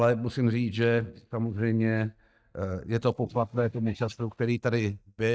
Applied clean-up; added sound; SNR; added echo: neural mask model DeepFilterNet 3.